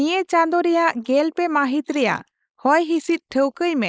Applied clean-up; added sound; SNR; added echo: neural mask model Resemble Enhance denoiser.